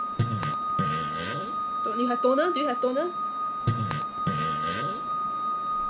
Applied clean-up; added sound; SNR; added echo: none; Organ + Fart; -4 dB; none.